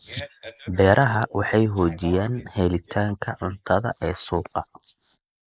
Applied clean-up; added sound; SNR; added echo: neural mask model Resemble Enhance denoiser.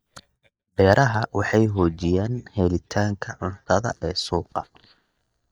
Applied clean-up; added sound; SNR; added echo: neural mask model DeepFilterNet 3.